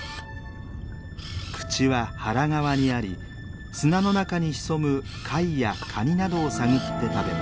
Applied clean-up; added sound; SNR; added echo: none; Camera; 20 dB; none.